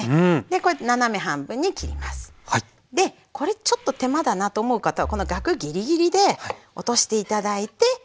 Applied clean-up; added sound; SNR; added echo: none; Breathing; 15 dB; none.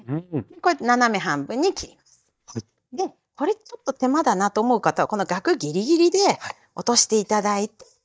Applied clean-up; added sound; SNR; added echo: neural mask model DeepFilterNet 3.